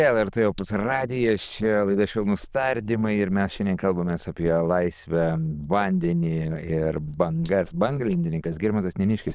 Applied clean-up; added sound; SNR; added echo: neural diffusion model UNIVERSE++.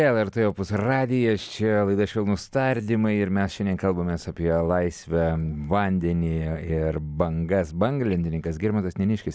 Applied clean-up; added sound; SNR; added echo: none; none; none; none.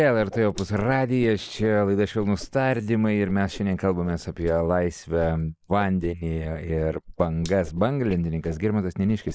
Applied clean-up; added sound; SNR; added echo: neural mask model Resemble Enhance denoiser.